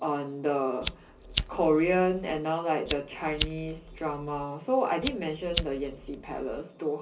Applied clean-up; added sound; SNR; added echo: none; Fire; 8 dB; reverberation time 0.5 s.